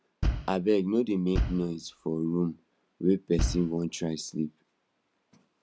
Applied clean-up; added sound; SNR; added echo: none; Bass drum; 3 dB; none.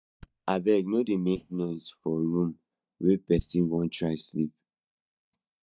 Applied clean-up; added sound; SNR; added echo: neural mask model DeepFilterNet 3.